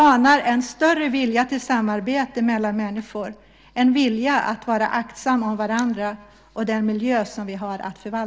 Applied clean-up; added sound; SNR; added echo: none; none; none; none.